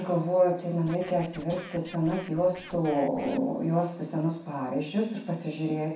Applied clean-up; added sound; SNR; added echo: none; Scratching (performance technique); 19 dB; reverberation time 0.6 s.